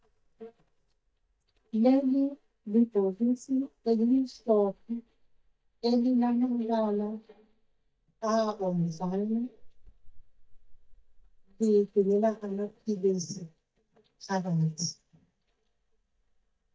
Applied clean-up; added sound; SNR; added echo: neural mask model DeepFilterNet 3.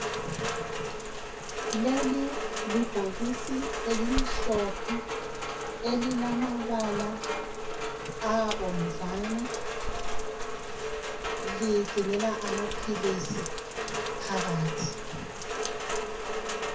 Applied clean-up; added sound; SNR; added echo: none; Rain; 0 dB; reverberation time 0.3 s.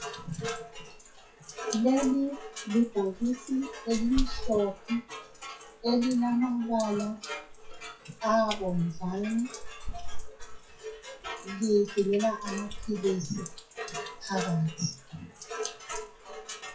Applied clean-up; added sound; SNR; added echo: classical method WPE with log-MMSE.